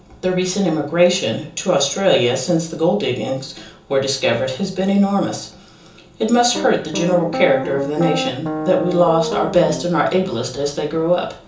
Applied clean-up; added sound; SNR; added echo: none; Piano; 6 dB; reverberation time 0.6 s.